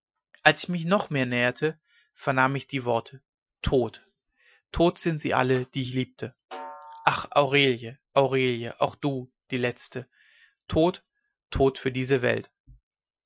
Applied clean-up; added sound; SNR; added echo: classical method Wiener filter.